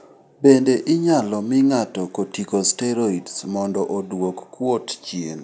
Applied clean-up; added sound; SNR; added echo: none; none; none; none.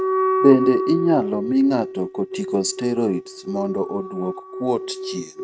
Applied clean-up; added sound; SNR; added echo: neural mask model RNNoise.